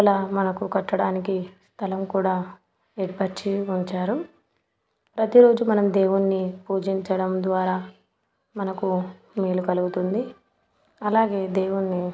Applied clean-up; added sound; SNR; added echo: none; none; none; none.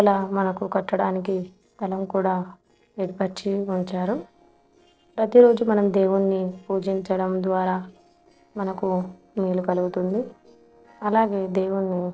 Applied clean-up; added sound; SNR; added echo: neural separator model SepFormer DNS4.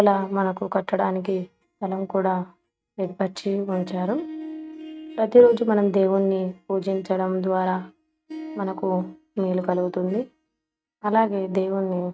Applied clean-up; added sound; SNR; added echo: neural mask model RNNoise.